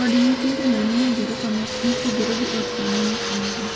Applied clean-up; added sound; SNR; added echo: none; Fixed-wing aircraft, airplane; 4 dB; reverberation time 1.5 s.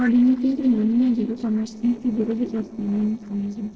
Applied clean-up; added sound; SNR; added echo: neural separator model SepFormer DNS4.